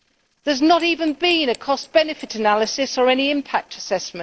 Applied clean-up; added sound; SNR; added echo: neural separator model SepFormer DNS4.